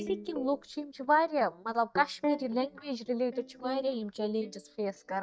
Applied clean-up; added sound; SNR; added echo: neural mask model DeepFilterNet 3.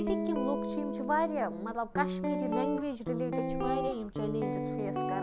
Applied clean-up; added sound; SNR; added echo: none; Guitar; -1 dB; none.